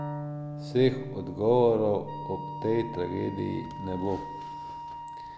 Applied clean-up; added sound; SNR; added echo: none; Electric guitar + Wind instrument, woodwind instrument; 9 dB; none.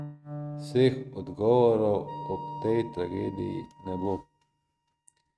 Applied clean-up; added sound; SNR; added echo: neural mask model RNNoise.